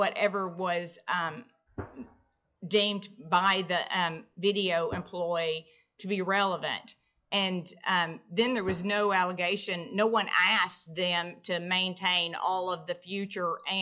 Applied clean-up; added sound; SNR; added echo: classical method log-MMSE.